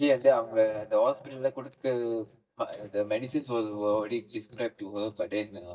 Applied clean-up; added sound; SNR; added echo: neural mask model DeepFilterNet 3.